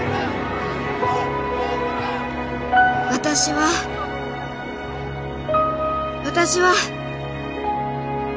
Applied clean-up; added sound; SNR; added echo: none; none; none; none.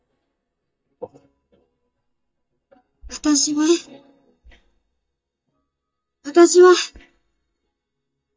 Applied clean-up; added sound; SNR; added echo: neural mask model DeepFilterNet 3.